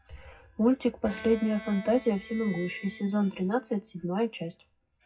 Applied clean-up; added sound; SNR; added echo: classical method WPE with log-MMSE.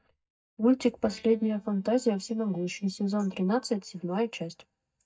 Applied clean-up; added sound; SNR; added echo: neural mask model DeepFilterNet 3.